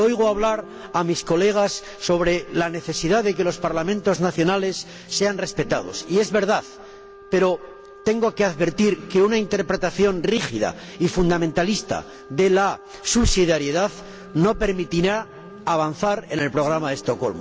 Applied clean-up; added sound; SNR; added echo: none; Wind instrument, woodwind instrument + Motorcycle; 19 dB; none.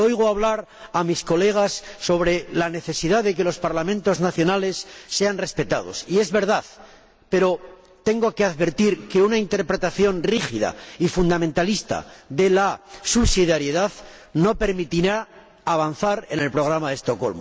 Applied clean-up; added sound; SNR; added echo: none; none; none; none.